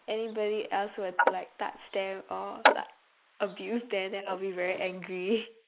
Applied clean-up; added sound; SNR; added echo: neural mask model Resemble Enhance denoiser.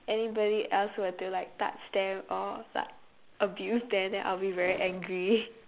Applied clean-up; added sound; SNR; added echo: none; none; none; none.